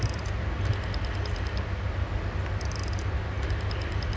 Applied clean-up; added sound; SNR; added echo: none; Telephone; 17 dB; none.